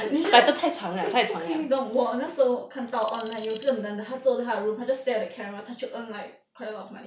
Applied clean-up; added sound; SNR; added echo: none; Alarm; 12 dB; none.